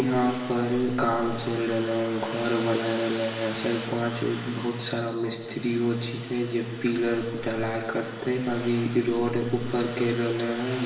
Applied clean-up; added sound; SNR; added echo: none; Domestic sounds, home sounds; 13 dB; reverberation time 1.2 s.